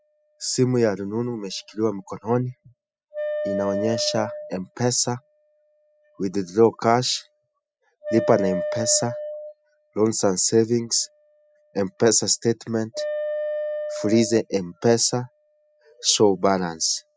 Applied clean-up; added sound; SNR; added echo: classical method spectral subtraction.